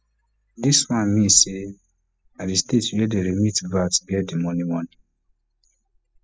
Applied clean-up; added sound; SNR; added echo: classical method spectral subtraction.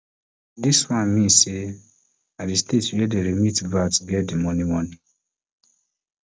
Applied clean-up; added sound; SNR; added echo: none; none; none; none.